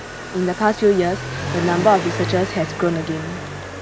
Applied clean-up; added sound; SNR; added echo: none; Motorcycle; 7 dB; none.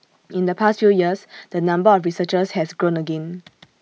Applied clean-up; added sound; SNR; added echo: none; none; none; none.